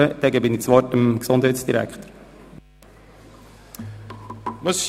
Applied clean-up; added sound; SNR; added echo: none; none; none; none.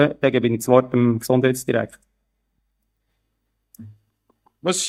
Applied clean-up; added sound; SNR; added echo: neural mask model DeepFilterNet 3.